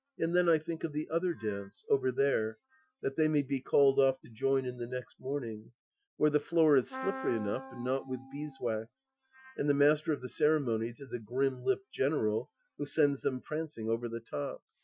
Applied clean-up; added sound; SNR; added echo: classical method Wiener filter.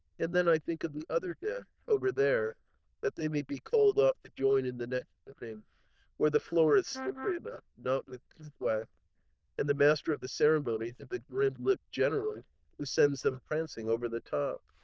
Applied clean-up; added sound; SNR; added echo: neural diffusion model UNIVERSE++.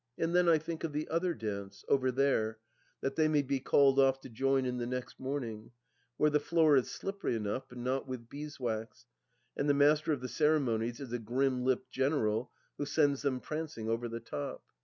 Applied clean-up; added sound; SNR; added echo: none; none; none; none.